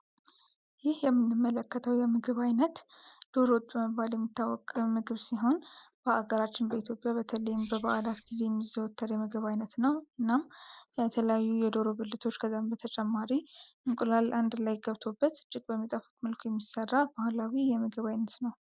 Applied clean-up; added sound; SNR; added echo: neural mask model Resemble Enhance denoiser.